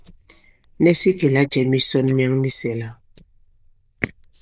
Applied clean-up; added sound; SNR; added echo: neural diffusion model UNIVERSE++.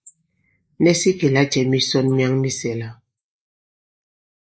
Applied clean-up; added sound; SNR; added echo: neural mask model Resemble Enhance denoiser.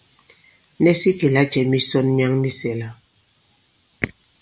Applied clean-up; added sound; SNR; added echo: none; none; none; none.